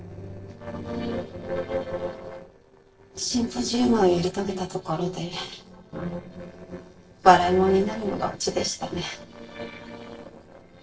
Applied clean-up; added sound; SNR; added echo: neural separator model SepFormer DNS4.